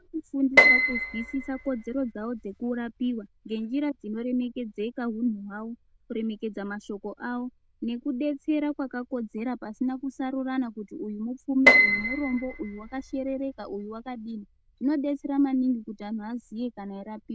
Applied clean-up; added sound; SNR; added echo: neural diffusion model UNIVERSE++.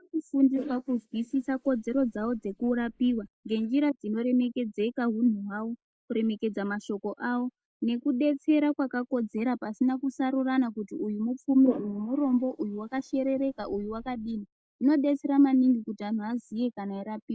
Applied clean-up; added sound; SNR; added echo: neural mask model Resemble Enhance denoiser.